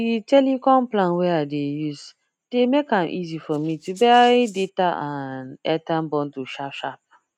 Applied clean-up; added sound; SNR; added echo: neural mask model RNNoise.